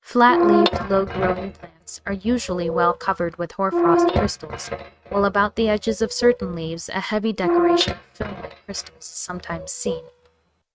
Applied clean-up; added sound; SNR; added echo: neural mask model RNNoise.